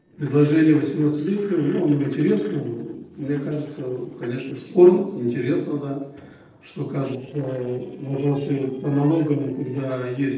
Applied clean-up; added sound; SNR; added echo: neural separator model SepFormer DNS4.